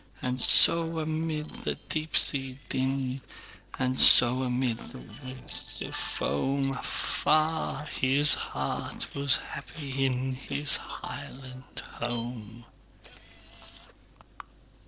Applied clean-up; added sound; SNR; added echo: neural separator model SepFormer DNS4.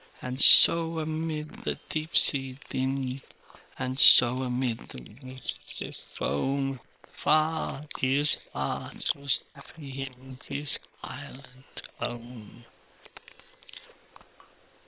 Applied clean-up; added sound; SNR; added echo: neural separator model SepFormer WHAM!.